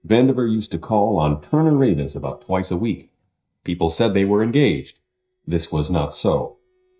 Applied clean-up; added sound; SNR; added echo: neural mask model DeepFilterNet 3.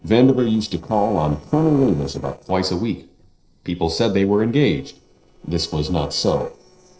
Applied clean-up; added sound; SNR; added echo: neural separator model SepFormer DNS4.